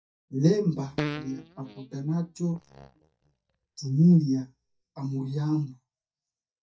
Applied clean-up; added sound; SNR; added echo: neural mask model DeepFilterNet 3.